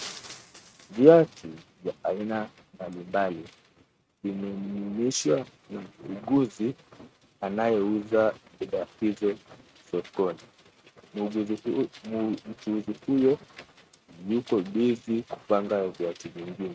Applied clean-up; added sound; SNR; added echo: neural mask model RNNoise.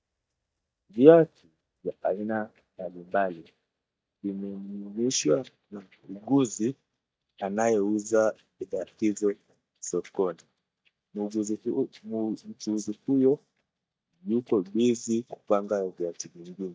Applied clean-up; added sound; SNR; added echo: neural mask model DeepFilterNet 3.